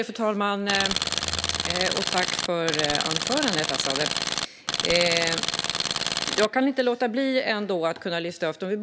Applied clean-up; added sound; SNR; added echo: none; Tools; 0 dB; none.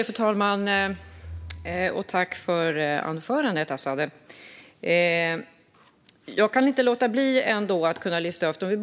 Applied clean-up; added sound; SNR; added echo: none; none; none; none.